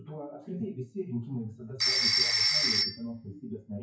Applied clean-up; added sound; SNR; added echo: classical method WPE with log-MMSE.